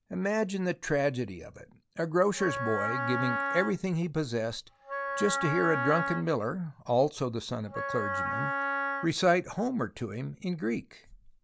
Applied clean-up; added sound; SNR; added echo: none; Wind instrument, woodwind instrument; 3 dB; none.